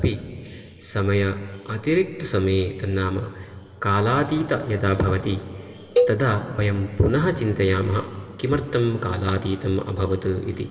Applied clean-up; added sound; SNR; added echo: none; Cowbell; 3 dB; reverberation time 2.4 s.